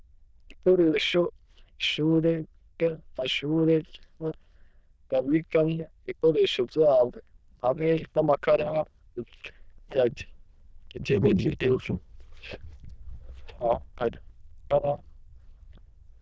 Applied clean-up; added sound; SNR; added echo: neural diffusion model UNIVERSE++.